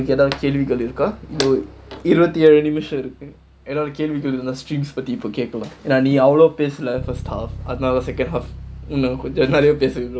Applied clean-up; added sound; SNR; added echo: none; Bass guitar; 17 dB; none.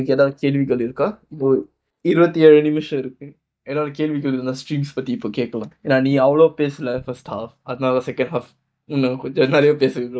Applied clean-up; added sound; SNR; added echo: neural mask model DeepFilterNet 3.